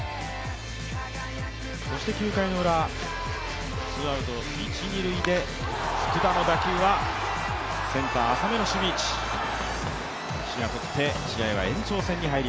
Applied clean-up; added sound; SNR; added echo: none; none; none; none.